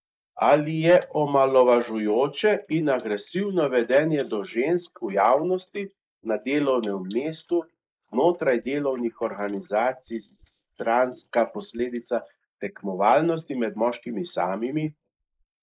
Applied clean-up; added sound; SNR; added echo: neural mask model Resemble Enhance denoiser.